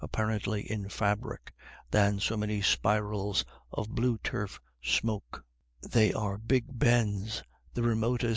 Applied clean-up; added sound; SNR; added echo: none; none; none; none.